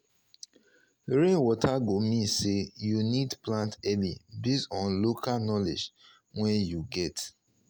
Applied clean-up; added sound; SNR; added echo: none; none; none; none.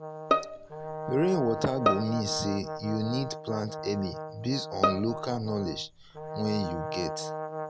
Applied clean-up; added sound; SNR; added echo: none; Brass instrument + Bowed string instrument; 2 dB; none.